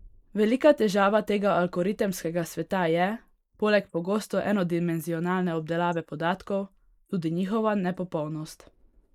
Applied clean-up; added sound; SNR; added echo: neural mask model Resemble Enhance denoiser.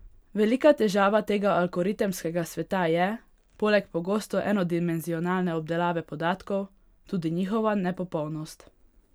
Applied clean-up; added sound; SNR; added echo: none; none; none; none.